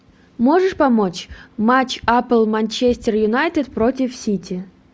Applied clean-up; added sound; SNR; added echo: none; none; none; none.